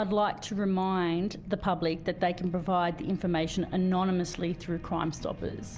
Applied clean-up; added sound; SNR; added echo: none; none; none; none.